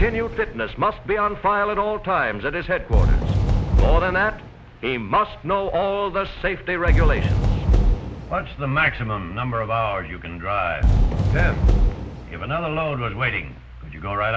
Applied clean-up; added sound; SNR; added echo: none; Fireworks; -2 dB; none.